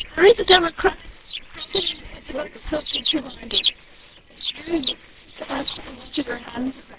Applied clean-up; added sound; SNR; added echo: neural separator model SepFormer WHAMR!.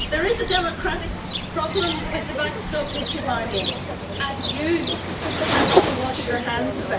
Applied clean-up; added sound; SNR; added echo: none; Cricket; -1 dB; reverberation time 0.3 s.